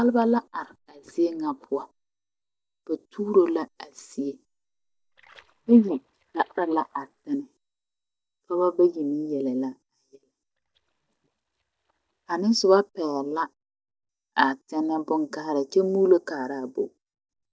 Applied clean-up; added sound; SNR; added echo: neural mask model DeepFilterNet 3.